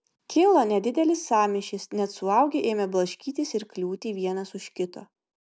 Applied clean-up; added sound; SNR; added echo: none; none; none; none.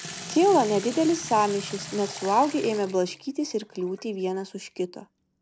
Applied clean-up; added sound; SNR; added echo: none; Sink (filling or washing) / Water tap, faucet; 14 dB; none.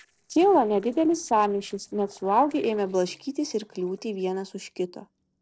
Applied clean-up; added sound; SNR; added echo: neural separator model SepFormer DNS4.